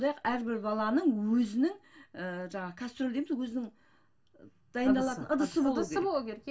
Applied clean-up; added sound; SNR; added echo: none; none; none; reverberation time 0.2 s.